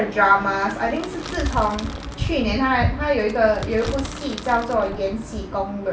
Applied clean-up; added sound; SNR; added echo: none; Explosion + Crackle / Crushing; 18 dB; none.